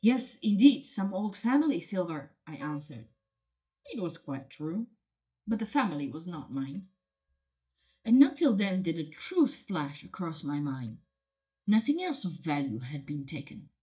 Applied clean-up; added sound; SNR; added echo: neural mask model DeepFilterNet 3.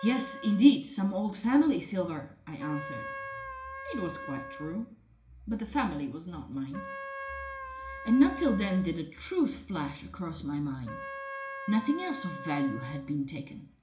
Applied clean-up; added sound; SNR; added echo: none; Trumpet; 13 dB; reverberation time 0.4 s.